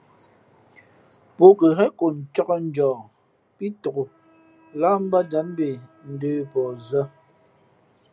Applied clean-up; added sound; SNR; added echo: none; none; none; none.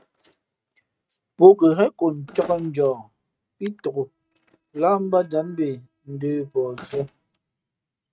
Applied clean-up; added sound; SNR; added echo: neural mask model RNNoise.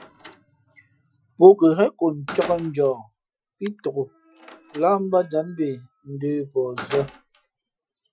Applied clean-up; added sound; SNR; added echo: classical method Wiener filter.